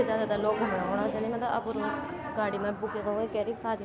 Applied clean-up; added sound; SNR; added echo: none; none; none; none.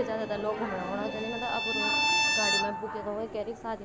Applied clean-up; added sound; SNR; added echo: none; Bowed string instrument; -1 dB; none.